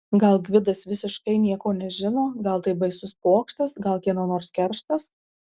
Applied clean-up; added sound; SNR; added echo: none; none; none; none.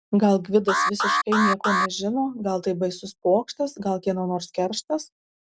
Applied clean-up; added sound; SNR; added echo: none; Alarm; 0 dB; none.